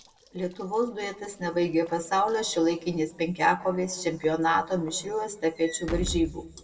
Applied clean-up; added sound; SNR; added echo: none; Walk, footsteps / Slam; 15 dB; reverberation time 1.4 s.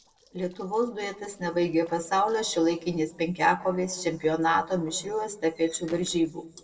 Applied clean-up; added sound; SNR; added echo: neural separator model SepFormer DNS4.